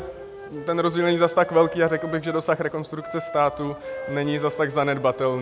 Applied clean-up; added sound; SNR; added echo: none; Wind instrument, woodwind instrument; 13 dB; none.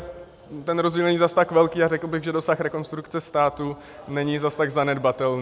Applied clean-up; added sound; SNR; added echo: none; none; none; none.